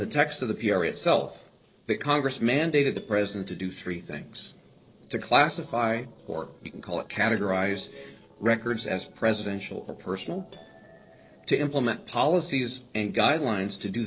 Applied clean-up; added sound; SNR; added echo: neural separator model SepFormer DNS4.